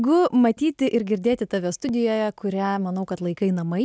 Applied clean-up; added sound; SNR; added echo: none; none; none; none.